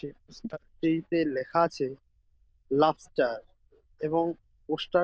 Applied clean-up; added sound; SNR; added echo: neural diffusion model UNIVERSE++.